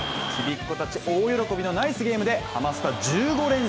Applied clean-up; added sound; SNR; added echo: none; none; none; none.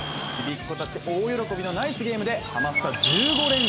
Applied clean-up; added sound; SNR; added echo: none; Bird; 1 dB; none.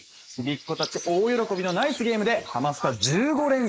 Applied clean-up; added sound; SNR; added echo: neural mask model Resemble Enhance denoiser.